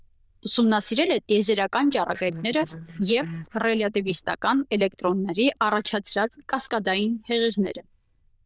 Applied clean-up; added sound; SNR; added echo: neural diffusion model UNIVERSE++.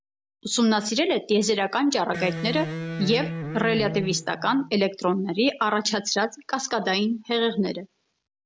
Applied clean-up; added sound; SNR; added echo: none; Electric guitar; 7 dB; none.